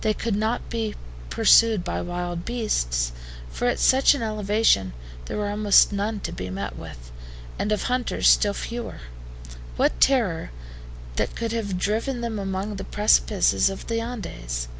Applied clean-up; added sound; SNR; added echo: none; Buzz; 17 dB; none.